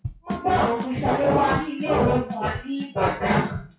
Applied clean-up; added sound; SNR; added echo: classical method WPE with log-MMSE.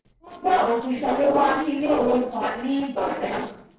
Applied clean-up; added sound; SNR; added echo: neural separator model SepFormer DNS4.